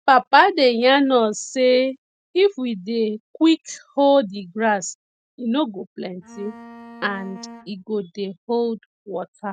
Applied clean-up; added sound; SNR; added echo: neural mask model RNNoise.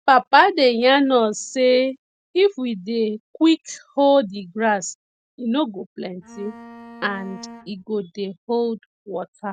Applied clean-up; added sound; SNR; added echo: none; Bowed string instrument; 19 dB; none.